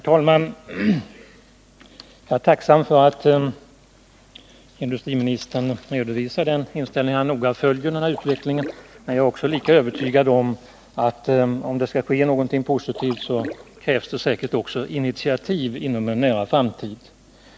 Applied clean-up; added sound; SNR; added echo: none; Splash, splatter; 15 dB; none.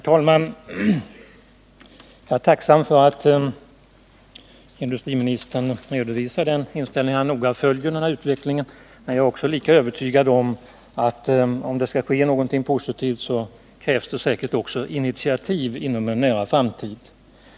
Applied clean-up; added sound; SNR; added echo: none; none; none; none.